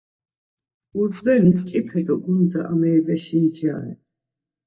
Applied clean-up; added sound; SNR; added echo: neural mask model DeepFilterNet 3.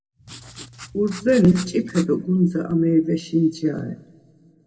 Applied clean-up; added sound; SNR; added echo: none; Writing; 17 dB; reverberation time 1.2 s.